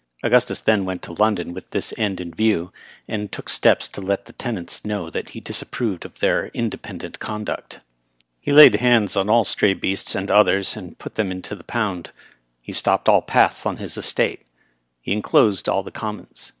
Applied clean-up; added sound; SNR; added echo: none; none; none; none.